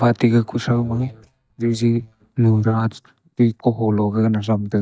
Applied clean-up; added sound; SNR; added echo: neural mask model DeepFilterNet 3.